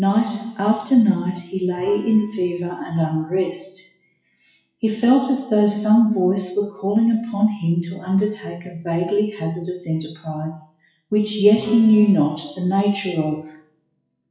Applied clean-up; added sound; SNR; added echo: classical method WPE with log-MMSE.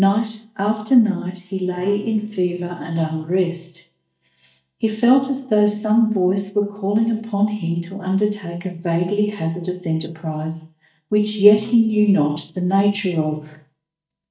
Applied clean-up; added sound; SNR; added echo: neural mask model DeepFilterNet 3.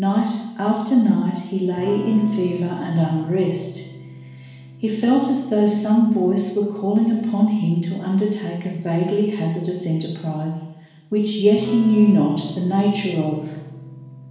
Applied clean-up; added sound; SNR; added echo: none; Electric guitar / Strum; 19 dB; reverberation time 1.1 s.